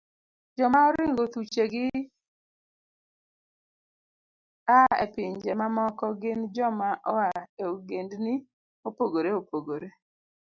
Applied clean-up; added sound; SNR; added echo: none; none; none; none.